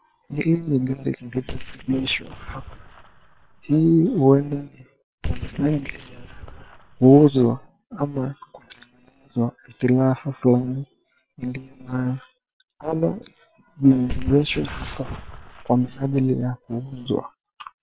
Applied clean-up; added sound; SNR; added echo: neural separator model SepFormer WHAM!.